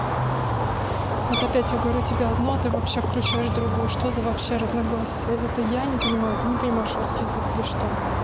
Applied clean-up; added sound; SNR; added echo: none; Meow; 11 dB; none.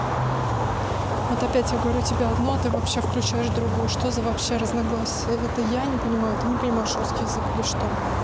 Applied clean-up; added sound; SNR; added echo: none; none; none; none.